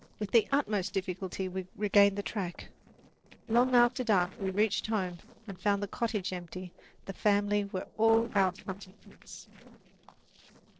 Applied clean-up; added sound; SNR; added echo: neural separator model SepFormer DNS4.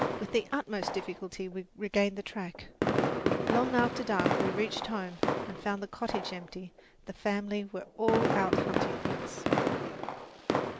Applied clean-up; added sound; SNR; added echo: none; Fireworks; -1 dB; none.